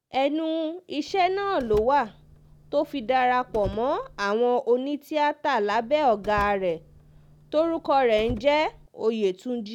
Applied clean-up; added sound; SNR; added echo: none; Car; 18 dB; none.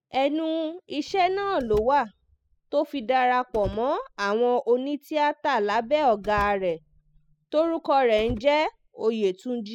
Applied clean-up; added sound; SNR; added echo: classical method spectral subtraction.